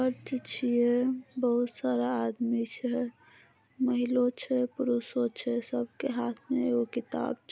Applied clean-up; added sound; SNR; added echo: none; none; none; none.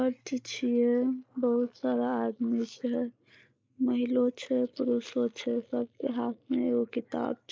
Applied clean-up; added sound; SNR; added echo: neural mask model Resemble Enhance denoiser.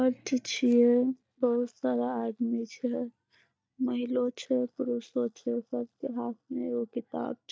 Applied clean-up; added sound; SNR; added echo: neural mask model DeepFilterNet 3.